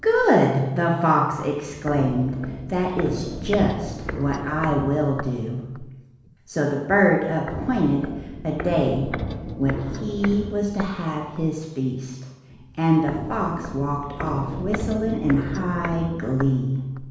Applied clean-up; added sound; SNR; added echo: none; Walk, footsteps; 10 dB; reverberation time 1.1 s.